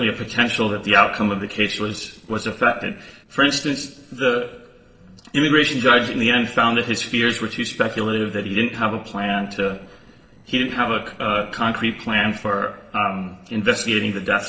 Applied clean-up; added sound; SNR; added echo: neural separator model SepFormer DNS4.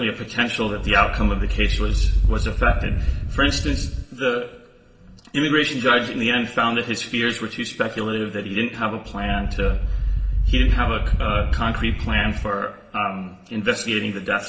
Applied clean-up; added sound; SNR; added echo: none; Thunder / Wind; -3 dB; reverberation time 1.9 s.